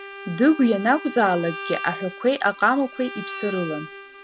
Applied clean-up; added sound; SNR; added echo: none; Bowed string instrument; 13 dB; none.